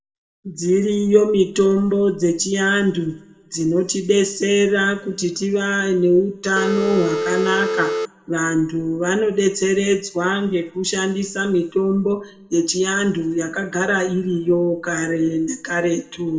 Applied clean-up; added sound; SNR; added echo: none; Telephone; 2 dB; reverberation time 0.9 s.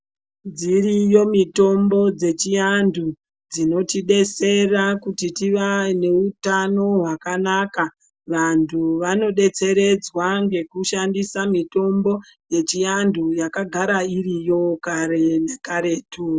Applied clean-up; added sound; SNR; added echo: none; none; none; none.